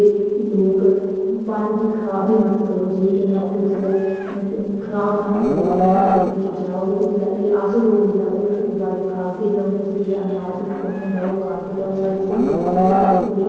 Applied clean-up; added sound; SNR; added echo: neural separator model SepFormer DNS4.